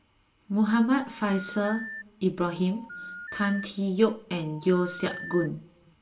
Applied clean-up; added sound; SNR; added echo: none; Telephone; 14 dB; reverberation time 0.4 s.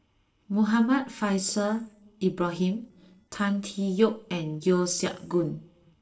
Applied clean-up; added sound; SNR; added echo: neural separator model SepFormer DNS4.